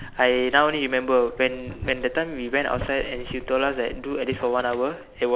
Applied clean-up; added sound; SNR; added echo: none; Boiling; 15 dB; none.